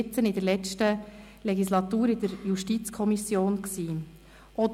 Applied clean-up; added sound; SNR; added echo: none; none; none; none.